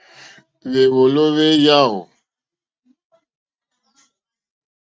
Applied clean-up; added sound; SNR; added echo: neural mask model RNNoise.